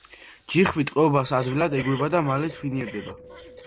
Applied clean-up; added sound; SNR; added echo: none; Breathing; 17 dB; none.